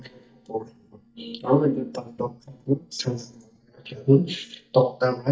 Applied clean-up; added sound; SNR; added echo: neural mask model DeepFilterNet 3.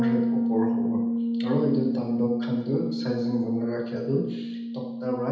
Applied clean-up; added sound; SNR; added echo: none; Bass guitar; -1 dB; reverberation time 0.9 s.